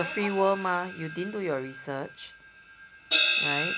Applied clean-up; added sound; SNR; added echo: none; Crash cymbal; -2 dB; none.